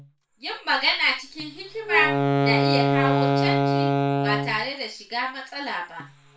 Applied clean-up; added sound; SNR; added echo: none; Wind instrument, woodwind instrument; -3 dB; reverberation time 0.3 s.